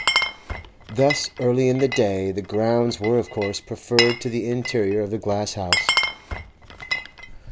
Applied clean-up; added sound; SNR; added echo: none; Glass; 5 dB; none.